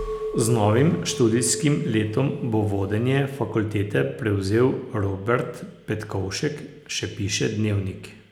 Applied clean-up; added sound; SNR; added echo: none; Chink, clink; 13 dB; none.